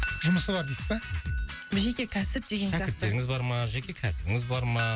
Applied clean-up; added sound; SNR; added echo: none; Chink, clink; 5 dB; none.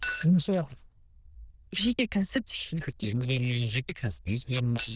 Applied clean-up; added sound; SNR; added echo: neural diffusion model UNIVERSE++.